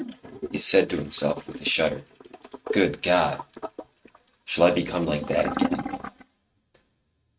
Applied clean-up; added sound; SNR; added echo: neural mask model RNNoise.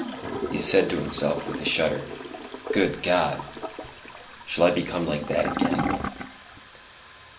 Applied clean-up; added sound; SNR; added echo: none; Toilet flush / Gurgling; 5 dB; none.